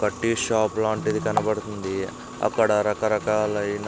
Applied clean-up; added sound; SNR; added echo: none; Electric guitar; 16 dB; none.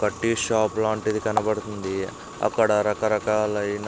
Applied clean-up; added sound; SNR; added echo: none; none; none; none.